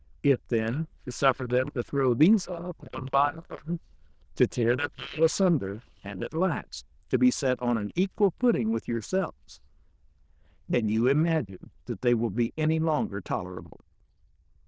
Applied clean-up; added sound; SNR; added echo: neural diffusion model UNIVERSE++.